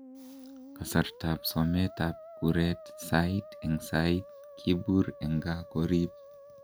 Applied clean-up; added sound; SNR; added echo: none; Musical instrument; 17 dB; none.